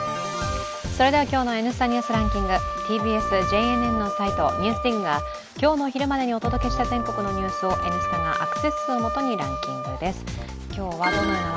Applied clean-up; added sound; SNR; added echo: none; Wind instrument, woodwind instrument + Bass drum; 4 dB; none.